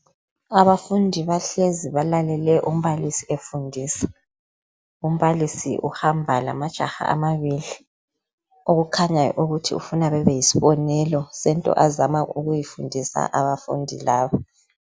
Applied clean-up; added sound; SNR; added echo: none; none; none; none.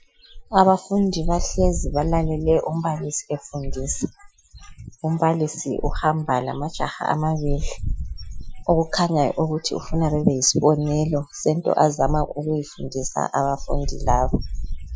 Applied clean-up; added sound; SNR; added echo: classical method Wiener filter.